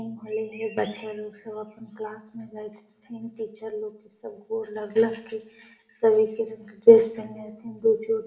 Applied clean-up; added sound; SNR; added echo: none; none; none; reverberation time 0.9 s.